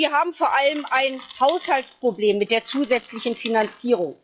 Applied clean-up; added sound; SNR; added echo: classical method log-MMSE.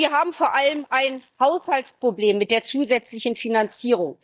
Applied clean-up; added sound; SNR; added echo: neural mask model DeepFilterNet 3.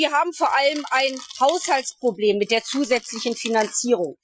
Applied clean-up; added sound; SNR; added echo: classical method Wiener filter.